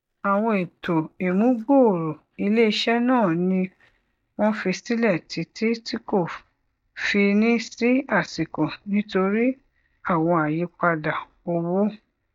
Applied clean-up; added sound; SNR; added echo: neural mask model DeepFilterNet 3.